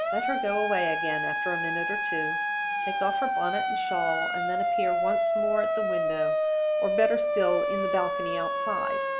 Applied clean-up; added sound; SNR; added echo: none; Siren; -5 dB; none.